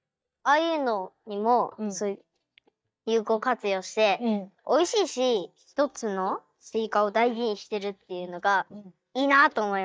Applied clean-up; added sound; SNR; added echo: neural mask model DeepFilterNet 3.